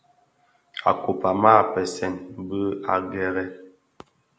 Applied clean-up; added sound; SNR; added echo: none; none; none; none.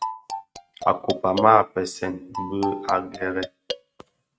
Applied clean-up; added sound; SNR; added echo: neural mask model RNNoise.